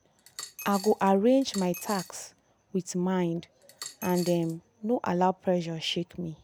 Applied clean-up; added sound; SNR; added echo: none; Coin (dropping); 16 dB; none.